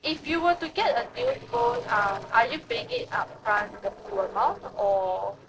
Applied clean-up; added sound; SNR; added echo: neural separator model SepFormer DNS4.